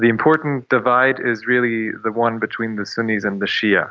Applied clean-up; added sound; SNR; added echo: none; none; none; none.